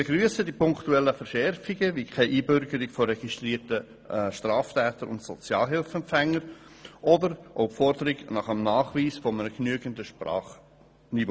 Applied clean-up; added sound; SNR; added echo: none; none; none; none.